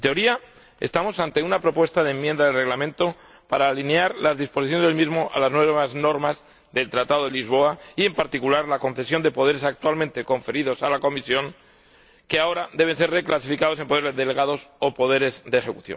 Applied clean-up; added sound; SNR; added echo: none; none; none; none.